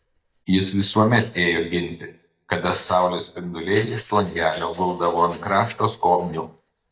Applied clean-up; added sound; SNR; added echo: neural mask model DeepFilterNet 3.